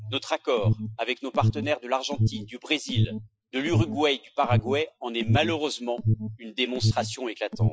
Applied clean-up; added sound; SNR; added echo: classical method Wiener filter.